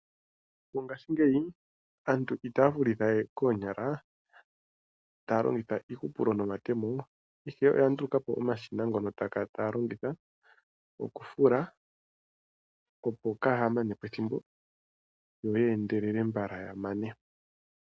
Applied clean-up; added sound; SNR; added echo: none; none; none; none.